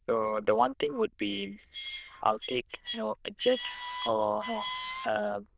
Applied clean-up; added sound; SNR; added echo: neural diffusion model UNIVERSE++.